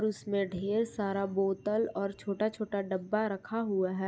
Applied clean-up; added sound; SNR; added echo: none; none; none; none.